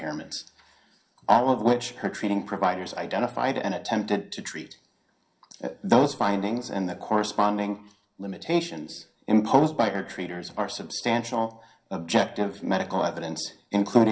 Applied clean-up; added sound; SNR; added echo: none; none; none; reverberation time 0.3 s.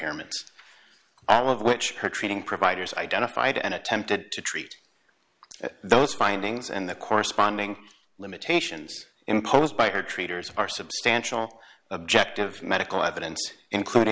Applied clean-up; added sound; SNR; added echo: none; none; none; none.